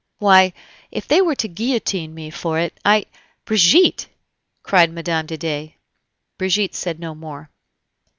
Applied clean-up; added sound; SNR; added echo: none; none; none; none.